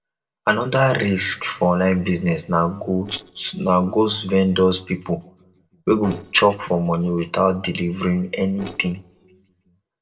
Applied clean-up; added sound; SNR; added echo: neural separator model SepFormer DNS4.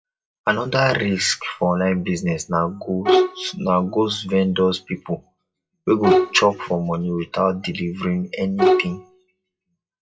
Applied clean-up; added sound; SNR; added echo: classical method WPE with log-MMSE.